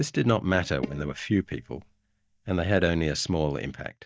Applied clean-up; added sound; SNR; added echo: neural mask model DeepFilterNet 3.